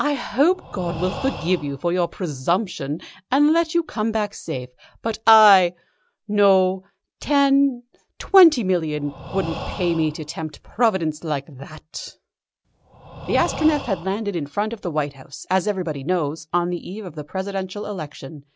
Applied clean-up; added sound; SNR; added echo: none; Breathing; 13 dB; none.